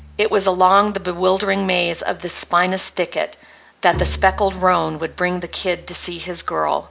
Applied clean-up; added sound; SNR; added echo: none; Bowed string instrument; 16 dB; none.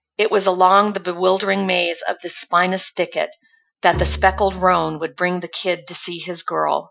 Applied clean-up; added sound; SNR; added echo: classical method Wiener filter.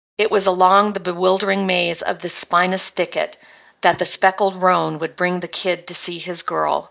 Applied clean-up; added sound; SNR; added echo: neural mask model DeepFilterNet 3.